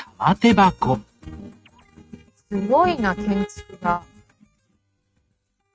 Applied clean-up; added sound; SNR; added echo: neural mask model RNNoise.